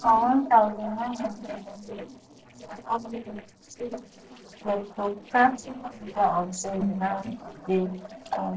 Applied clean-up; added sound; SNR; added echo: neural separator model SepFormer DNS4.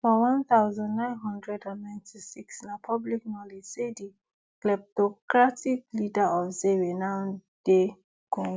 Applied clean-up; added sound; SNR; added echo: none; none; none; none.